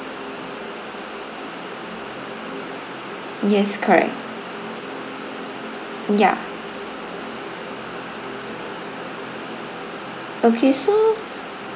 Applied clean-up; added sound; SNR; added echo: none; none; none; none.